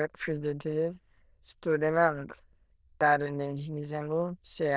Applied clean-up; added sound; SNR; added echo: neural diffusion model UNIVERSE++.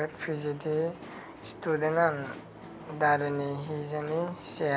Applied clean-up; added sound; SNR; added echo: none; Acoustic guitar + Train; 15 dB; none.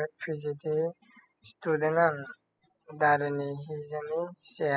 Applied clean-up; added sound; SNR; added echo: classical method spectral subtraction.